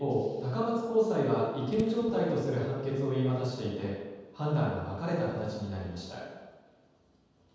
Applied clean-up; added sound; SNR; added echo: none; Fireworks / Boom; 18 dB; reverberation time 1.2 s.